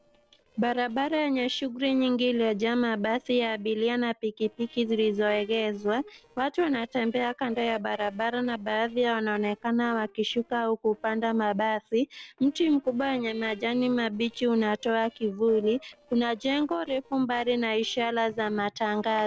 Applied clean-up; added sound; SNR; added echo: neural separator model SepFormer DNS4.